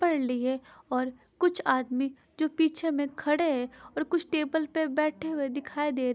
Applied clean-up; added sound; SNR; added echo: none; none; none; none.